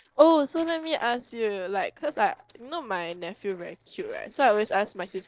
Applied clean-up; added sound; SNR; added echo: neural separator model SepFormer DNS4.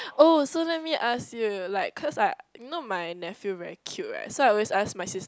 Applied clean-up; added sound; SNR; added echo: none; none; none; none.